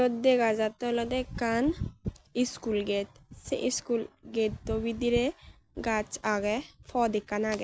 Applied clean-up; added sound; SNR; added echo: none; none; none; none.